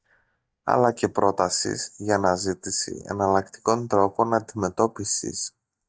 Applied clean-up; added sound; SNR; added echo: neural mask model DeepFilterNet 3.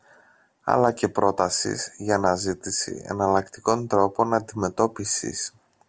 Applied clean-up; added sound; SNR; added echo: none; none; none; none.